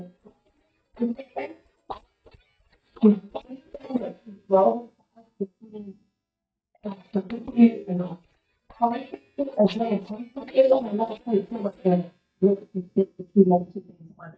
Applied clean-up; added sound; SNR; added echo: neural mask model DeepFilterNet 3.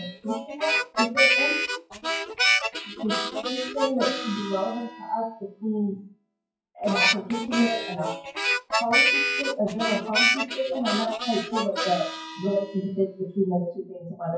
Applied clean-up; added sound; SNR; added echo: classical method WPE with log-MMSE.